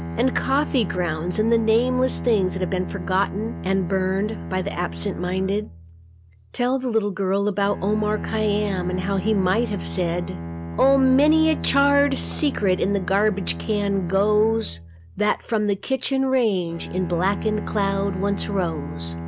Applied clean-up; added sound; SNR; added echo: none; Bowed string instrument; 9 dB; none.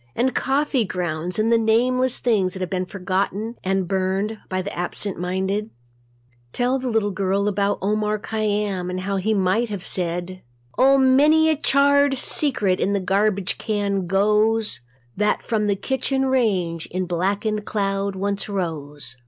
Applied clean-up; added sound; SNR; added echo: none; none; none; none.